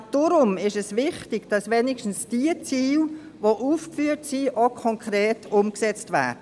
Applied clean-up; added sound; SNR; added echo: none; none; none; none.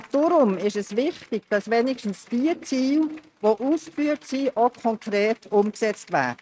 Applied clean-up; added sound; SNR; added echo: neural mask model RNNoise.